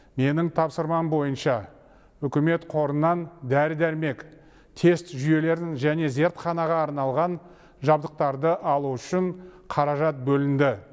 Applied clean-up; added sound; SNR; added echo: none; none; none; none.